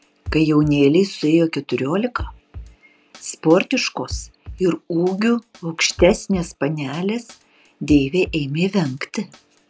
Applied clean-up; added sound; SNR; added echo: none; Drum kit; 17 dB; none.